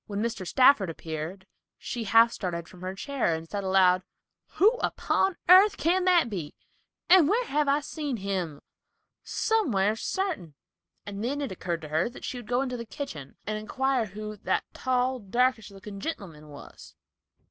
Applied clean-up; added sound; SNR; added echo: none; none; none; none.